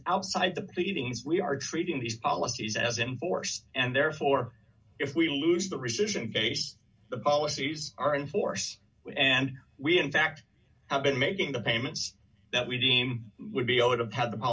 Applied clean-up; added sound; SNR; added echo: none; none; none; reverberation time 0.4 s.